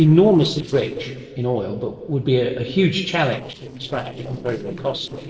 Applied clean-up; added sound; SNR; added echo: neural separator model SepFormer DNS4.